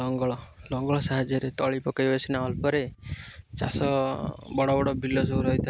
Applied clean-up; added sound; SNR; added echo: none; none; none; none.